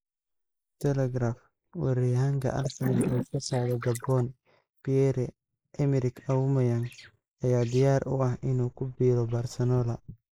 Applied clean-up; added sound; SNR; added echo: neural mask model Resemble Enhance denoiser.